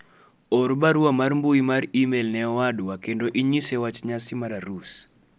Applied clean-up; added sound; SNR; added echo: none; none; none; none.